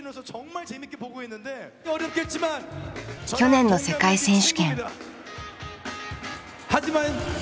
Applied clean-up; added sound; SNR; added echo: none; none; none; none.